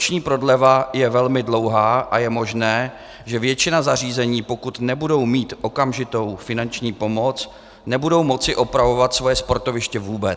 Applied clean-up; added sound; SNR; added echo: none; none; none; none.